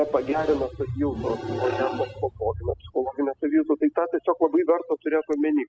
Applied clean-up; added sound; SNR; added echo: classical method spectral subtraction.